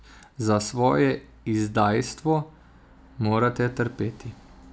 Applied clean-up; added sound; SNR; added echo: none; none; none; none.